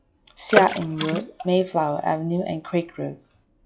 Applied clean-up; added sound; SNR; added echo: classical method log-MMSE.